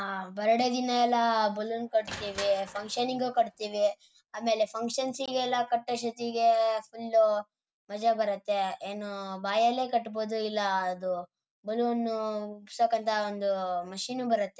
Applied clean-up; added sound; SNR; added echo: none; Crushing; 18 dB; none.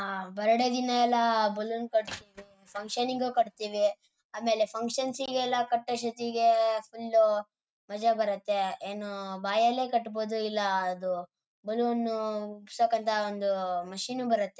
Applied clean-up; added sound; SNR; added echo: neural mask model RNNoise.